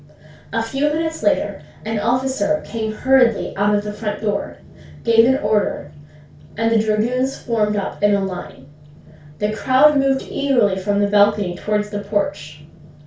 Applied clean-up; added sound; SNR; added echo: none; none; none; reverberation time 0.2 s.